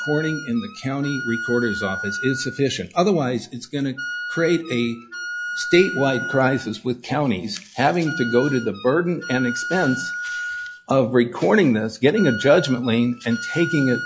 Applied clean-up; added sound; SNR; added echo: classical method log-MMSE.